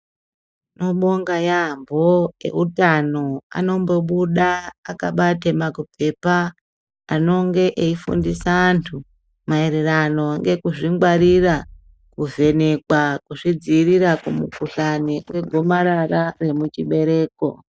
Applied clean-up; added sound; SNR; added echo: neural mask model DeepFilterNet 3.